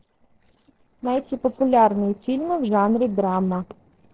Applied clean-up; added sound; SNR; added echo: neural separator model SepFormer DNS4.